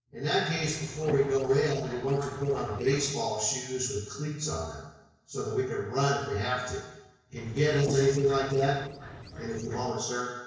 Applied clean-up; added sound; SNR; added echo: neural separator model SepFormer DNS4.